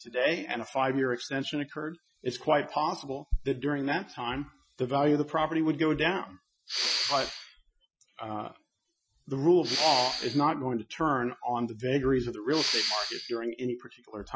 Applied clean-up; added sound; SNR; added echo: classical method Wiener filter.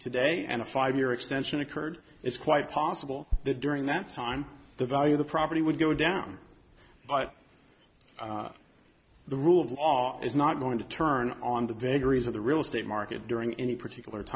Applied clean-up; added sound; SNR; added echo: none; none; none; none.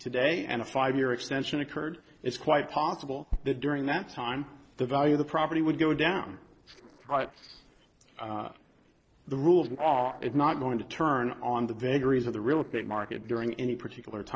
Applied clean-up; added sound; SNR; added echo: neural separator model SepFormer DNS4.